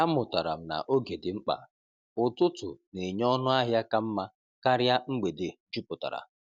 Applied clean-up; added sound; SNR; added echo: none; none; none; none.